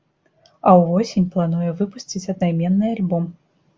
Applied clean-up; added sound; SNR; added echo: none; none; none; none.